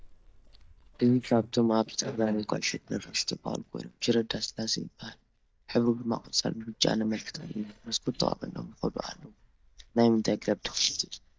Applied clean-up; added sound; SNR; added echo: neural mask model DeepFilterNet 3.